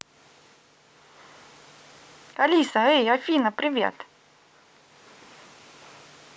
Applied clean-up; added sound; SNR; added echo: none; none; none; none.